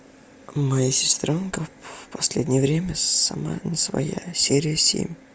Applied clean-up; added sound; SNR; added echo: none; none; none; none.